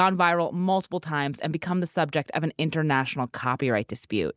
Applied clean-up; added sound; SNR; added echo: none; none; none; none.